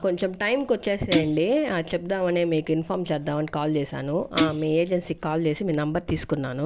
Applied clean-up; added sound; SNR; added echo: none; Guitar; 5 dB; none.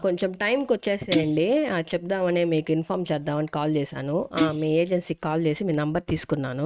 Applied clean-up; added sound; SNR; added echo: neural mask model RNNoise.